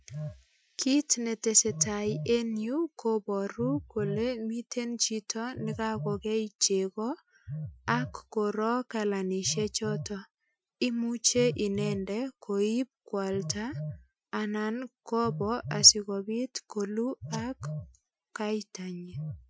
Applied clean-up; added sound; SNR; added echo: classical method Wiener filter.